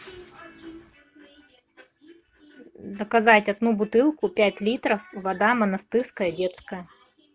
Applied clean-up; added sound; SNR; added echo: none; none; none; none.